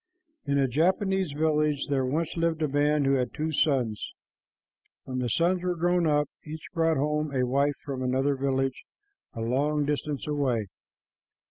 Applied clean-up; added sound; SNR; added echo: none; none; none; none.